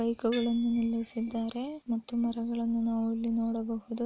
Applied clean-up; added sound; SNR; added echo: none; Tools; 20 dB; none.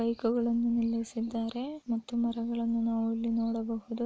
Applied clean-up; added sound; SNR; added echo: neural mask model Resemble Enhance denoiser.